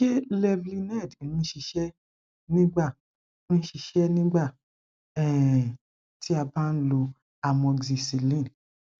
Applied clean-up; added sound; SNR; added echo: none; none; none; none.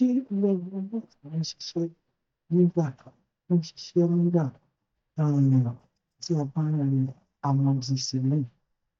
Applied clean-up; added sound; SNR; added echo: neural mask model DeepFilterNet 3.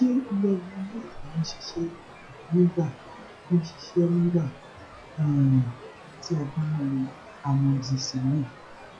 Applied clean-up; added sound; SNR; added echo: classical method log-MMSE.